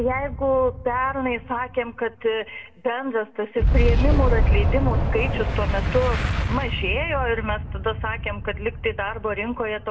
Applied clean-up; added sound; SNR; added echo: none; Boom; -1 dB; reverberation time 0.6 s.